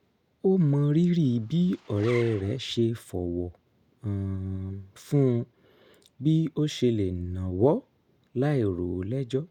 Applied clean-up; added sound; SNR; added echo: none; Zipper (clothing); 18 dB; none.